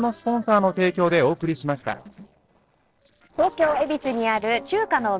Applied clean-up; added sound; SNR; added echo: neural separator model SepFormer DNS4.